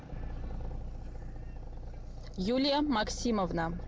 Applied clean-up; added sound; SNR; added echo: none; none; none; none.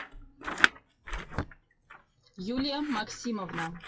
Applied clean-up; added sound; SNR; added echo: classical method WPE with log-MMSE.